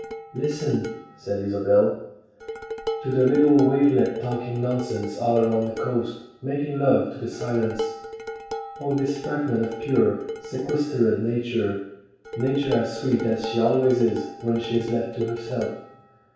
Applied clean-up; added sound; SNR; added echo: none; Dishes, pots, and pans; 11 dB; reverberation time 0.7 s.